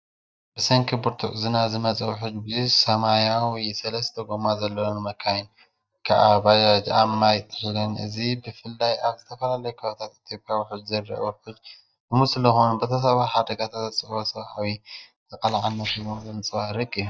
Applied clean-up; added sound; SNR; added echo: neural mask model DeepFilterNet 3.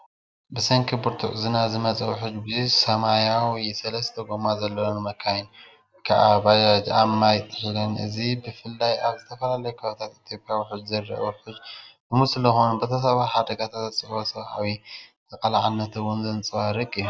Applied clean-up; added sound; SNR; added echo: none; none; none; none.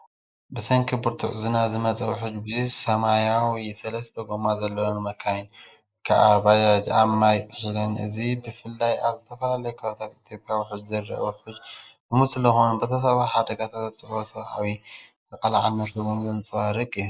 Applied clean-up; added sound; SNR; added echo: neural mask model Resemble Enhance denoiser.